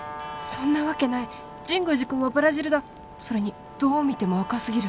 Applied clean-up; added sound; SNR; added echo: none; Guitar; 14 dB; none.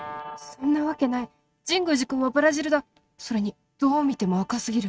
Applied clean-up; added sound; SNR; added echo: neural mask model RNNoise.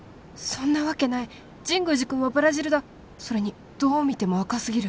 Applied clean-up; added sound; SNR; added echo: none; none; none; none.